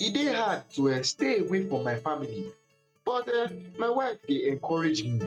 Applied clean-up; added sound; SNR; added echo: neural mask model RNNoise.